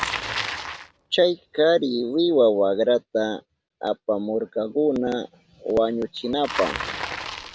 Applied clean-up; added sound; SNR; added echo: none; Bicycle; 12 dB; none.